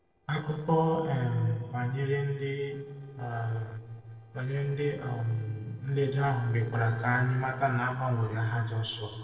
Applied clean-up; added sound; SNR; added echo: neural separator model SepFormer DNS4.